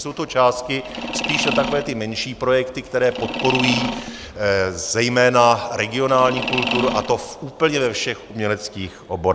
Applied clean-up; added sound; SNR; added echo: none; Mechanisms; 6 dB; none.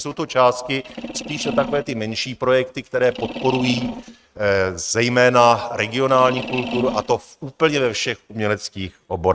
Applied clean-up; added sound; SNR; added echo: neural mask model RNNoise.